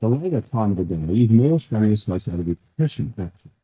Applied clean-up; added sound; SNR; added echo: neural mask model DeepFilterNet 3.